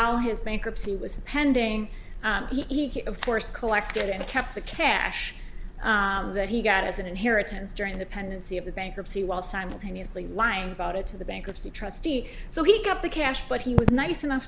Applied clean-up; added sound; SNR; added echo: none; Crackle; 11 dB; none.